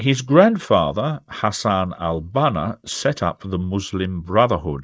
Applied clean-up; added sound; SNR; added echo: neural mask model Resemble Enhance denoiser.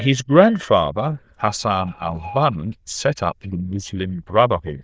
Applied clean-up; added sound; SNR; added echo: neural diffusion model UNIVERSE++.